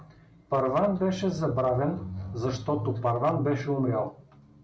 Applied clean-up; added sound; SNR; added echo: none; none; none; none.